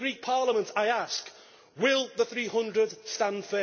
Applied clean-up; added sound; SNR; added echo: none; none; none; none.